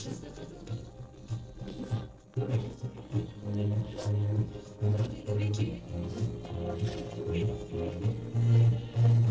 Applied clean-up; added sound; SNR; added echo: neural separator model SepFormer DNS4.